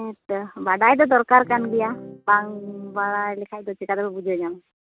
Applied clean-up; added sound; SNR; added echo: neural mask model RNNoise.